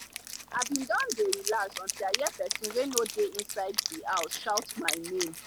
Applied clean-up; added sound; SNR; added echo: none; Wind instrument, woodwind instrument; 4 dB; none.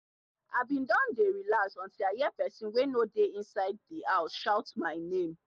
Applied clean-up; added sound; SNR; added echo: none; none; none; none.